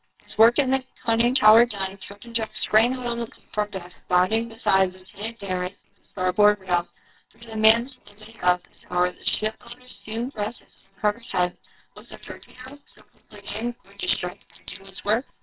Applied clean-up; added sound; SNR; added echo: neural separator model SepFormer WHAMR!.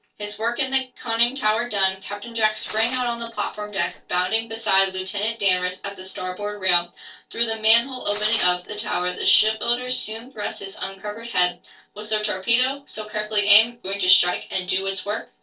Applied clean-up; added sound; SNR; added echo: neural separator model SepFormer DNS4.